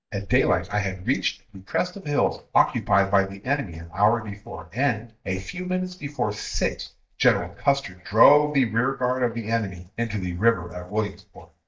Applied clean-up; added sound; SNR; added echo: neural mask model DeepFilterNet 3.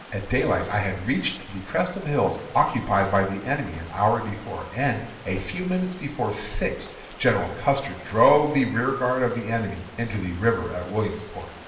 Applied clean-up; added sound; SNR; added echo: none; Stream; 19 dB; reverberation time 0.9 s.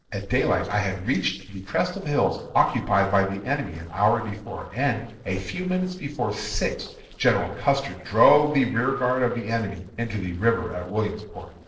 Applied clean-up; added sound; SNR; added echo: neural separator model SepFormer DNS4.